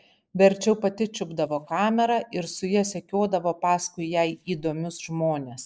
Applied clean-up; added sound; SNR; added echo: neural mask model Resemble Enhance denoiser.